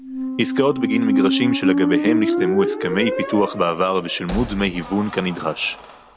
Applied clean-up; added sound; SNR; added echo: none; Squeak; 1 dB; none.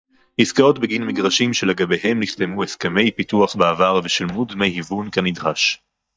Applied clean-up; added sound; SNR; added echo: neural mask model DeepFilterNet 3.